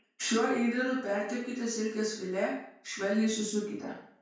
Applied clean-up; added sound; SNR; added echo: none; none; none; reverberation time 0.5 s.